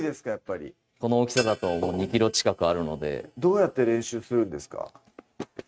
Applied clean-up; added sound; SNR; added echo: neural mask model RNNoise.